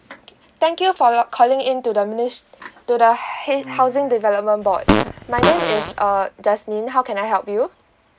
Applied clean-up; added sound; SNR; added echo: none; Fart; 1 dB; none.